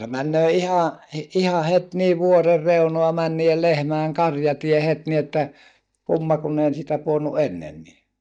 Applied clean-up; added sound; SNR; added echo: neural mask model DeepFilterNet 3.